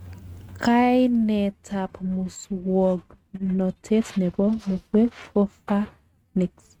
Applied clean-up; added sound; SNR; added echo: neural mask model RNNoise.